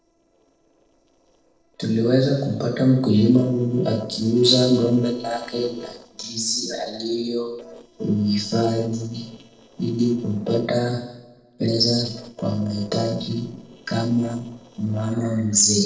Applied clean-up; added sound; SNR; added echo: neural separator model SepFormer DNS4.